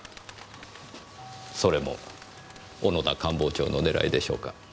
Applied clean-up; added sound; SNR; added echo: none; Bird + Chime / Clock; 18 dB; none.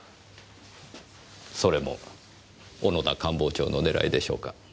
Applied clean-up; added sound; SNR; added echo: none; none; none; none.